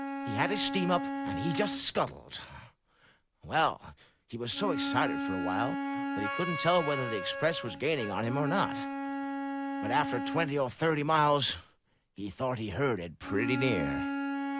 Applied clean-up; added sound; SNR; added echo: none; Wind instrument, woodwind instrument; 4 dB; none.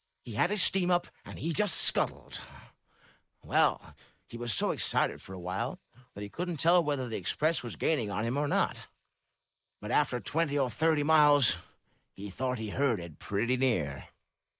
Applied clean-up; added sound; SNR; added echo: neural mask model Resemble Enhance denoiser.